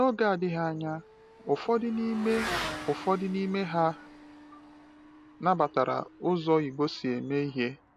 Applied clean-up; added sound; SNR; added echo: none; Motorcycle / Accelerating, revving, vroom; 13 dB; none.